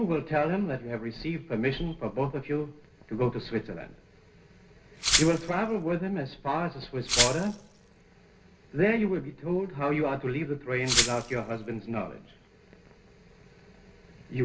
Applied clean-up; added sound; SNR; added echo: none; Glass; -1 dB; reverberation time 0.6 s.